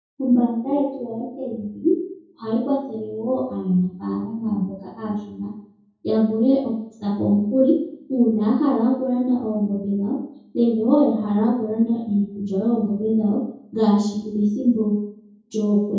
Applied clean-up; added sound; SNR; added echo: none; none; none; reverberation time 0.6 s.